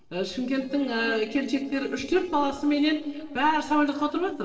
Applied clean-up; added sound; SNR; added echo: neural separator model SepFormer DNS4.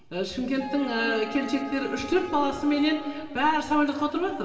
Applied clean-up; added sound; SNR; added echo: none; Wind instrument, woodwind instrument; 14 dB; reverberation time 2.4 s.